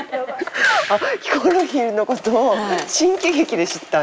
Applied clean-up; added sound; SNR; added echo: none; Coin (dropping); 17 dB; none.